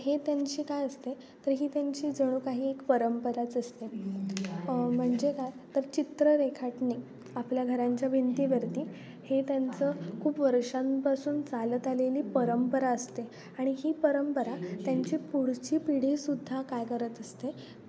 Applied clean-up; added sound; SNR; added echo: none; none; none; none.